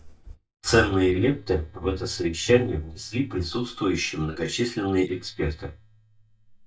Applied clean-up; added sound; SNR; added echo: neural mask model DeepFilterNet 3.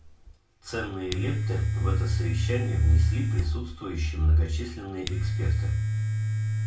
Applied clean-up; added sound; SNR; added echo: none; Domestic sounds, home sounds; 1 dB; reverberation time 0.3 s.